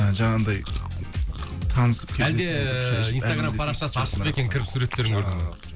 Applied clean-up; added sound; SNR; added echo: none; Chewing, mastication; 15 dB; none.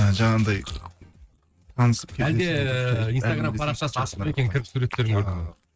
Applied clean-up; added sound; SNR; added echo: neural mask model RNNoise.